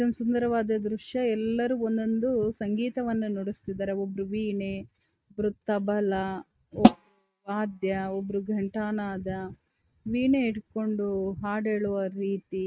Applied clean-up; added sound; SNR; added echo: neural mask model RNNoise.